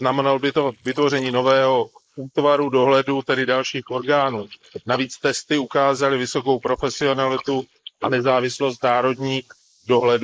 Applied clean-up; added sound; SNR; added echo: neural mask model Resemble Enhance denoiser.